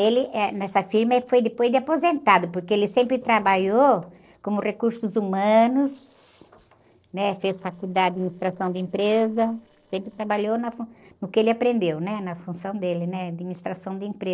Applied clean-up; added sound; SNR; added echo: neural separator model SepFormer DNS4.